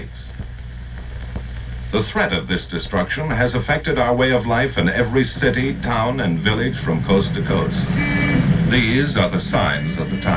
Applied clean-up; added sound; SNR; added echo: none; Breathing; 17 dB; reverberation time 0.2 s.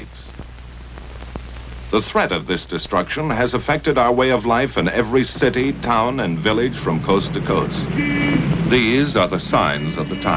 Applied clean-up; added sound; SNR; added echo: none; none; none; none.